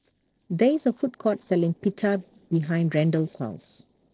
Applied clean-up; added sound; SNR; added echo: neural separator model SepFormer DNS4.